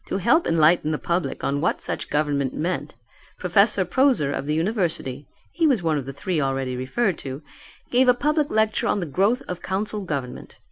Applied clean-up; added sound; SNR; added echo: none; none; none; none.